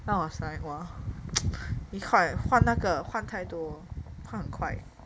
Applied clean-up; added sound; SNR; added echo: none; none; none; none.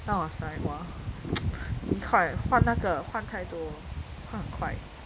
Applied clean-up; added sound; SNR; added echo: none; Fireworks / Ocean; 9 dB; none.